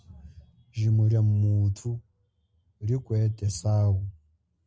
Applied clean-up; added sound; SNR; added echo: none; none; none; none.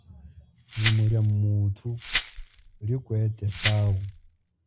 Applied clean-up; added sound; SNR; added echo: none; Glass; 5 dB; none.